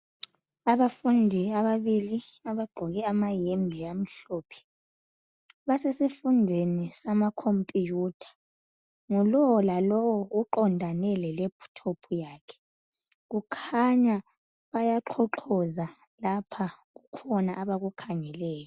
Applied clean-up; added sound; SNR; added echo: none; none; none; none.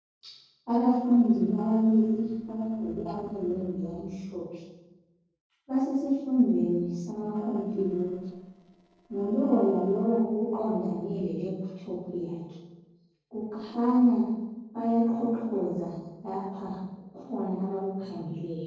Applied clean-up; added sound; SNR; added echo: neural separator model SepFormer DNS4.